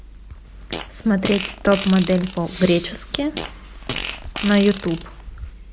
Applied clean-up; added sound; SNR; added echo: none; Fart; 9 dB; none.